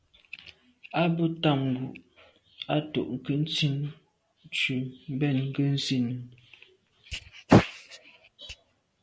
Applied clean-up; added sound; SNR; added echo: none; none; none; none.